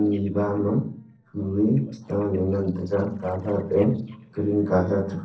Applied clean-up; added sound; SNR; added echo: neural separator model SepFormer DNS4.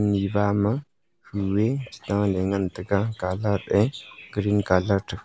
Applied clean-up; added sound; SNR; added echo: none; none; none; none.